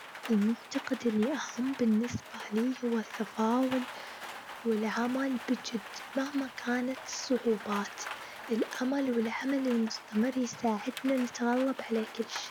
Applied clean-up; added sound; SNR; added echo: none; Rain; 13 dB; none.